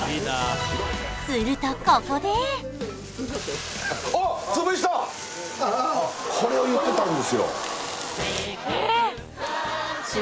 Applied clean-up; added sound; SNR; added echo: none; none; none; none.